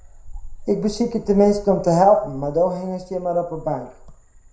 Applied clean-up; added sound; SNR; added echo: none; Frog; 17 dB; reverberation time 0.4 s.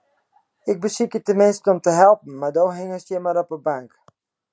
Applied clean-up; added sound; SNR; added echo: none; none; none; none.